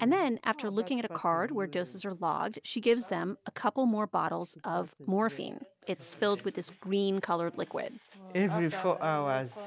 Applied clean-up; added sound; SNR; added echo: none; none; none; none.